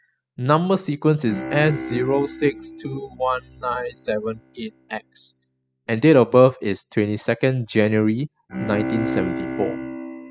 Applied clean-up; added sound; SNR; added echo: classical method spectral subtraction.